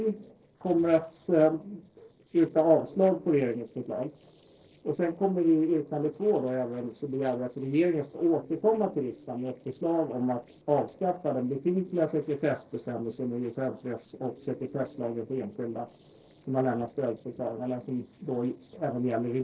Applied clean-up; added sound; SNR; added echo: neural separator model SepFormer DNS4.